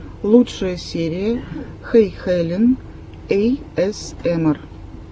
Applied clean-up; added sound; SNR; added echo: none; none; none; none.